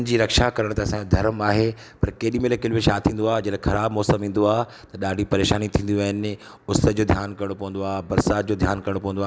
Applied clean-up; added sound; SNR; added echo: none; none; none; none.